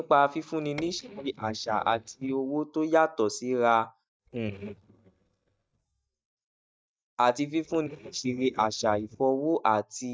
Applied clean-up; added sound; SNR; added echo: neural mask model DeepFilterNet 3.